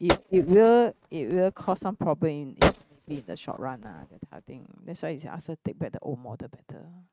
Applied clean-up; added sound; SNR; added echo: neural mask model RNNoise.